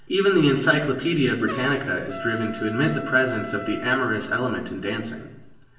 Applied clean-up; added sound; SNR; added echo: none; Trumpet; 15 dB; reverberation time 1.0 s.